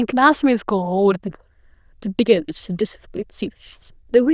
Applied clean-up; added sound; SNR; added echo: neural diffusion model UNIVERSE++.